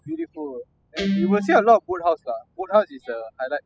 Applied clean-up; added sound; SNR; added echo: classical method spectral subtraction.